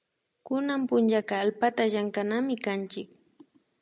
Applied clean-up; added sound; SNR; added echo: none; none; none; none.